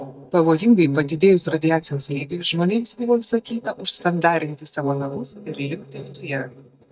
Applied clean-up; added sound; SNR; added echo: neural mask model DeepFilterNet 3.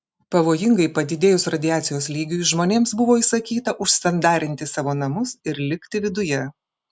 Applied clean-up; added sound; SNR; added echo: none; none; none; none.